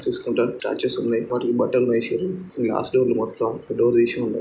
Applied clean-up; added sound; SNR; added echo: none; none; none; none.